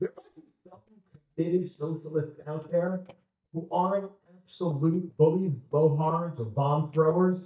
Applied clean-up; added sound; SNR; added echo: neural mask model DeepFilterNet 3.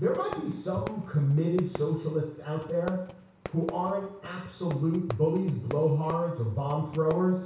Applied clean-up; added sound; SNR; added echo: none; Fireworks; 15 dB; reverberation time 0.6 s.